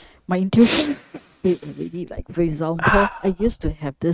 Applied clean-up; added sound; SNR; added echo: neural mask model RNNoise.